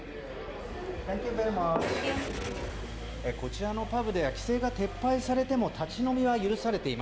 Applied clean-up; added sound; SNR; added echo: none; Engine starting / Car; 10 dB; none.